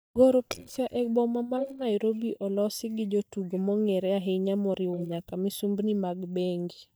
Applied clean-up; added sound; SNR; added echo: neural mask model DeepFilterNet 3.